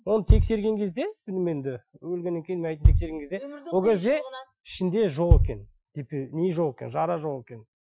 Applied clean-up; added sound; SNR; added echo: classical method Wiener filter.